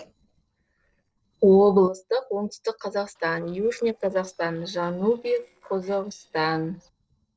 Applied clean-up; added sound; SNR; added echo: neural separator model SepFormer DNS4.